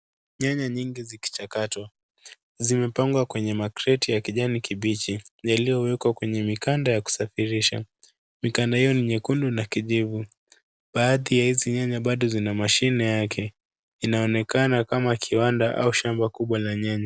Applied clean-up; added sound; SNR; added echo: none; none; none; none.